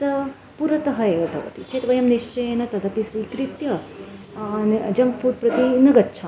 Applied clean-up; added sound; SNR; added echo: none; none; none; none.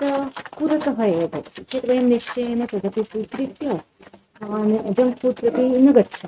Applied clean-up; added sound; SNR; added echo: neural mask model RNNoise.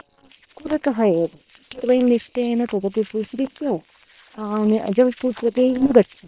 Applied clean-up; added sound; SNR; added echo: neural separator model SepFormer WHAM!.